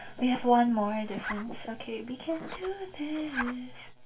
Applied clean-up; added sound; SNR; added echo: none; Zipper (clothing); 11 dB; reverberation time 0.2 s.